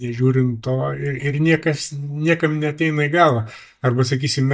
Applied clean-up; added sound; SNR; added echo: neural mask model DeepFilterNet 3.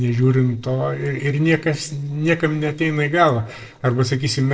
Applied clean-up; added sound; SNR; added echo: neural separator model SepFormer DNS4.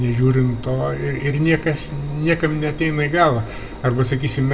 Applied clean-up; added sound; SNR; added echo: none; Engine; 16 dB; reverberation time 1.0 s.